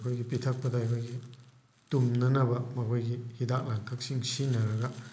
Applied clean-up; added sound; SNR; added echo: none; none; none; none.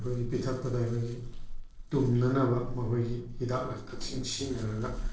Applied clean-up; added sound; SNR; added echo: neural separator model SepFormer DNS4.